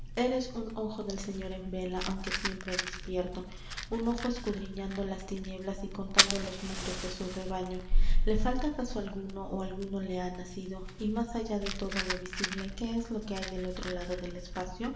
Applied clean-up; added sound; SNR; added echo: none; Fire; -2 dB; reverberation time 0.8 s.